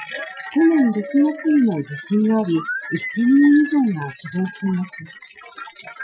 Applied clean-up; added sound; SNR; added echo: classical method Wiener filter.